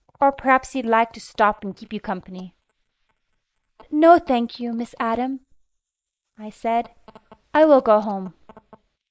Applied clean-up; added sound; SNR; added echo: neural mask model Resemble Enhance denoiser.